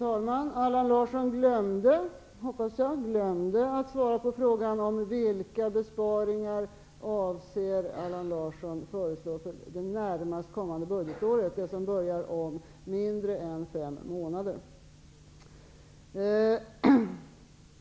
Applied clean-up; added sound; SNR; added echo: none; none; none; none.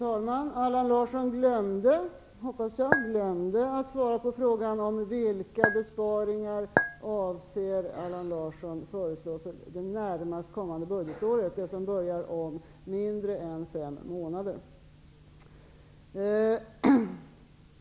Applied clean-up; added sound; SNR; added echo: none; Chink, clink; -1 dB; none.